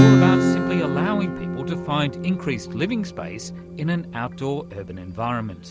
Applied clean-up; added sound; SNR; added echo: none; Acoustic guitar / Strum; -4 dB; none.